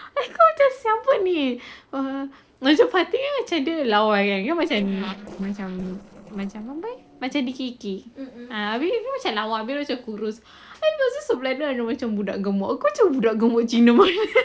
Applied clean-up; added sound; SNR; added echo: neural separator model SepFormer DNS4.